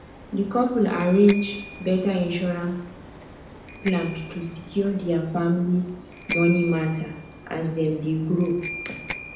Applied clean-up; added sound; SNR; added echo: none; Bicycle bell; 14 dB; reverberation time 0.7 s.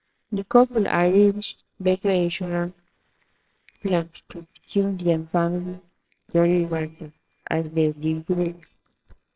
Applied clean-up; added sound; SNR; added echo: neural separator model SepFormer WHAMR!.